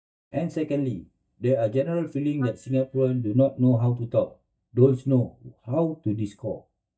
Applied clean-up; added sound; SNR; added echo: neural mask model DeepFilterNet 3.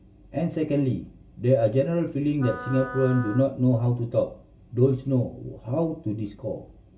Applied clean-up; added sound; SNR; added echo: none; Wind instrument, woodwind instrument; 14 dB; reverberation time 0.1 s.